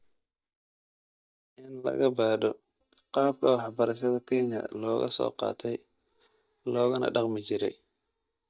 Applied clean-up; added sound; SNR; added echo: neural mask model DeepFilterNet 3.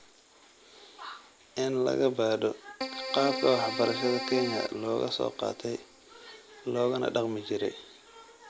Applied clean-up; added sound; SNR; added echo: none; Keyboard (musical); 6 dB; none.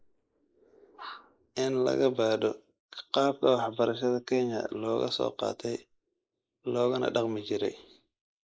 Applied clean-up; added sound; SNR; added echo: neural mask model Resemble Enhance denoiser.